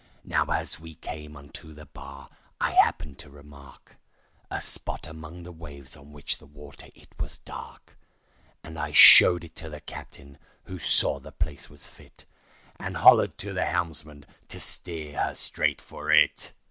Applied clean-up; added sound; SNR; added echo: none; none; none; none.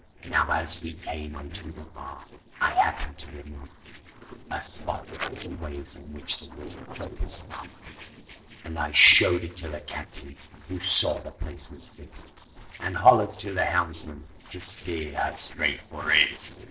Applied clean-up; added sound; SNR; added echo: neural separator model SepFormer DNS4.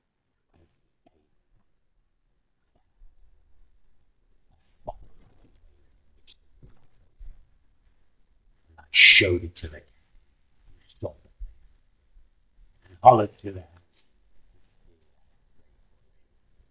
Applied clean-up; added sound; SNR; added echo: neural mask model DeepFilterNet 3.